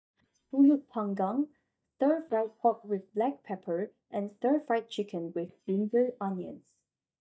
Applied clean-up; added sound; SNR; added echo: neural mask model DeepFilterNet 3.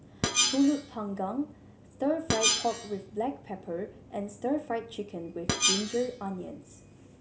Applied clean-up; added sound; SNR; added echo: none; Screech; -1 dB; none.